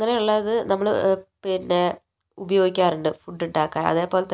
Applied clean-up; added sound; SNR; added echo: none; none; none; none.